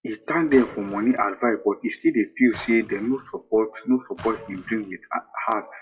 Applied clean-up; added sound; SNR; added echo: classical method WPE with log-MMSE.